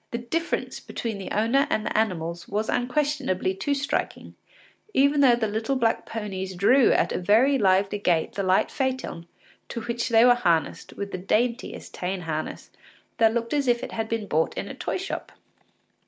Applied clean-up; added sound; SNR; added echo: none; none; none; none.